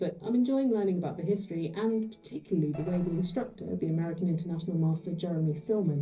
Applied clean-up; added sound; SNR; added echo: neural separator model SepFormer DNS4.